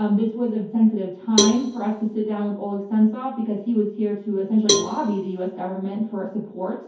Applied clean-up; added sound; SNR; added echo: none; Cowbell; 5 dB; reverberation time 0.6 s.